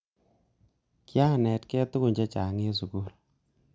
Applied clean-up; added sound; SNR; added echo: none; none; none; none.